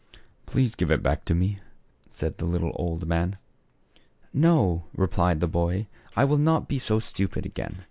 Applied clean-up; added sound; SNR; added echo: none; none; none; none.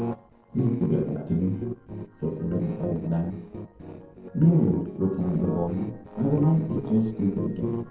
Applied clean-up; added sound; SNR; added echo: neural separator model SepFormer DNS4.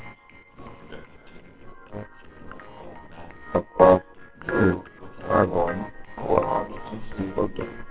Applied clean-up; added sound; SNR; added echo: neural separator model SepFormer WHAMR!.